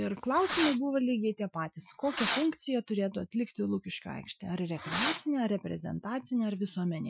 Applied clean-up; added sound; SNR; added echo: classical method Wiener filter.